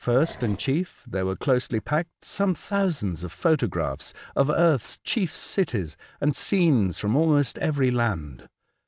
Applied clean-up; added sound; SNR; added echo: none; Growling; 19 dB; none.